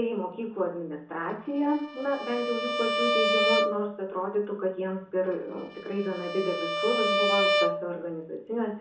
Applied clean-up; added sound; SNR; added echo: none; Bowed string instrument; 0 dB; reverberation time 0.7 s.